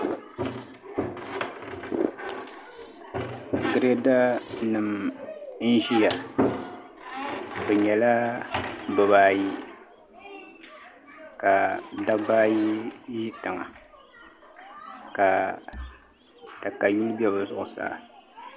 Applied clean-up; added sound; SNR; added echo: none; Marimba, xylophone; 15 dB; none.